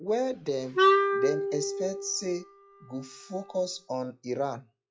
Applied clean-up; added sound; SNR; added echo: classical method log-MMSE.